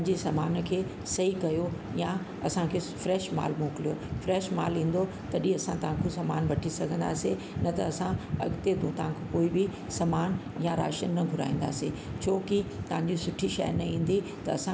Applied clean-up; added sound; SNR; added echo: none; none; none; none.